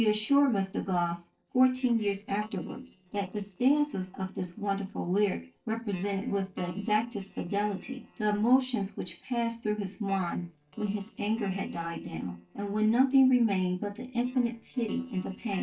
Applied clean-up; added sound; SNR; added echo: neural separator model SepFormer DNS4.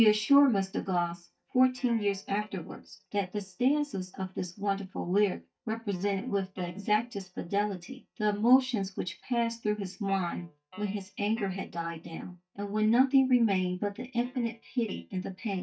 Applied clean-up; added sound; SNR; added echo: neural mask model DeepFilterNet 3.